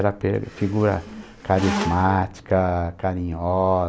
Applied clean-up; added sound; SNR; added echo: none; Squeak; 9 dB; none.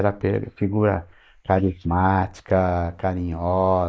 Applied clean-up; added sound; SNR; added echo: neural mask model Resemble Enhance denoiser.